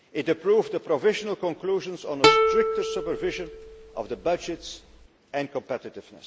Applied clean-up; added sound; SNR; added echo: none; Plucked string instrument; -3 dB; none.